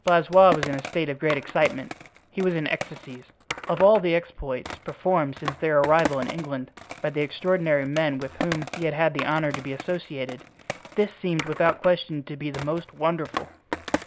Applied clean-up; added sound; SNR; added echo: none; Skateboard; 11 dB; none.